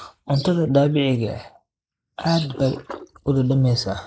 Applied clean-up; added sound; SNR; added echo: neural mask model Resemble Enhance denoiser.